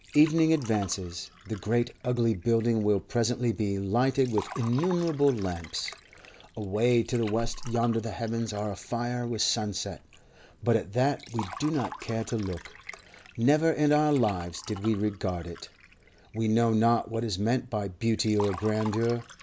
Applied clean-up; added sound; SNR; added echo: none; Liquid; 19 dB; none.